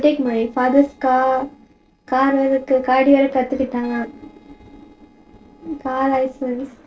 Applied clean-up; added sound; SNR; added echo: neural separator model SepFormer DNS4.